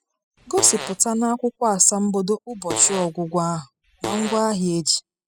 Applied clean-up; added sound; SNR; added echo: classical method spectral subtraction.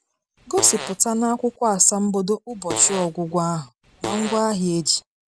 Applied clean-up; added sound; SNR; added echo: none; Fart; 12 dB; none.